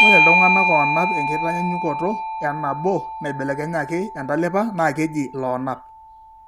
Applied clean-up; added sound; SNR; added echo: none; Bell / Doorbell; -2 dB; none.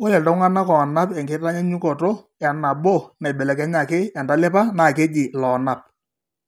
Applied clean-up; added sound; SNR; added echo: none; none; none; none.